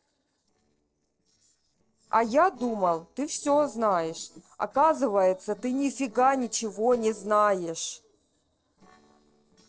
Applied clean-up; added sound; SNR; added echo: neural separator model SepFormer DNS4.